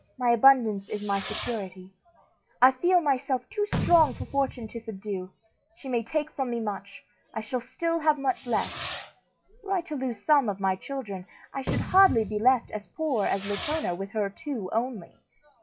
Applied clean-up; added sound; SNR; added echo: classical method log-MMSE.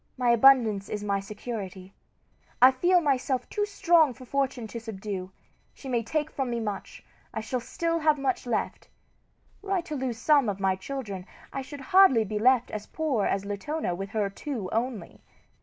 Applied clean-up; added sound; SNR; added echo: none; none; none; none.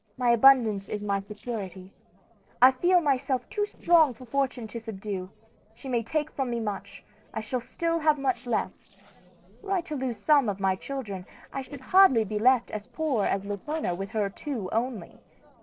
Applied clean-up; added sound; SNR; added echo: neural separator model SepFormer DNS4.